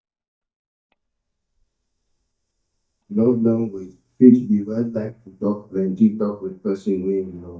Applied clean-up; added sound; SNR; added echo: neural mask model DeepFilterNet 3.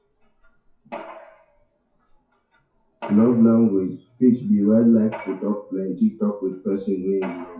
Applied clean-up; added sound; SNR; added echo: classical method WPE with log-MMSE.